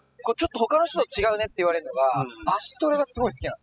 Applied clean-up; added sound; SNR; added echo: classical method spectral subtraction.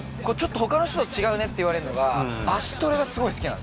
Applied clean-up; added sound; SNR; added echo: none; Engine starting / Accelerating, revving, vroom / Motor vehicle (road); 18 dB; none.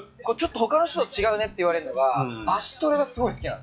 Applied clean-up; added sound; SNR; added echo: classical method log-MMSE.